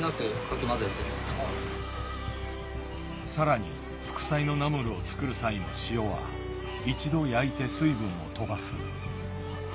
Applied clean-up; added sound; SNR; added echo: none; Screech; 17 dB; none.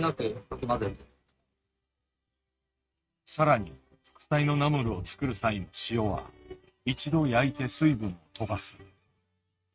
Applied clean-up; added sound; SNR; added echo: neural mask model RNNoise.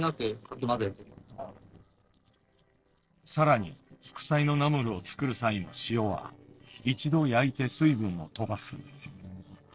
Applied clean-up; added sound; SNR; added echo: neural separator model SepFormer DNS4.